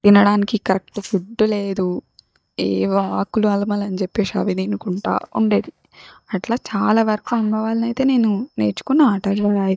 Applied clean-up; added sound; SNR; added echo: neural mask model DeepFilterNet 3.